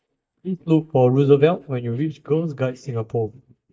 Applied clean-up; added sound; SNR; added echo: neural mask model DeepFilterNet 3.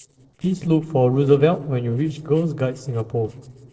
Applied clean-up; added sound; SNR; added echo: neural separator model SepFormer DNS4.